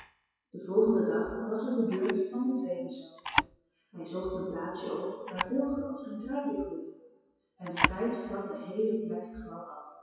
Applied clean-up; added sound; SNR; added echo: classical method WPE with log-MMSE.